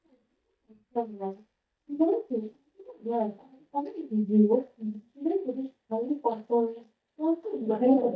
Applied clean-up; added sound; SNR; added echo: neural mask model DeepFilterNet 3.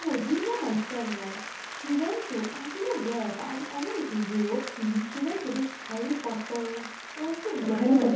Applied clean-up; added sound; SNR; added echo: none; Applause; 10 dB; reverberation time 0.6 s.